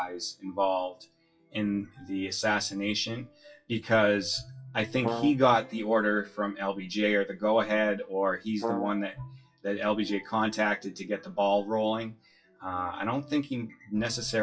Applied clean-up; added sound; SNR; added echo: classical method WPE with log-MMSE.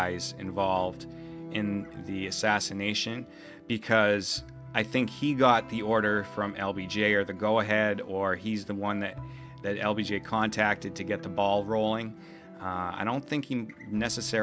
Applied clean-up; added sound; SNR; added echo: none; none; none; none.